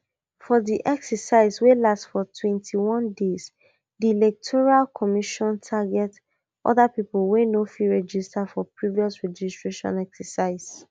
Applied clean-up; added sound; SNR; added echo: none; none; none; none.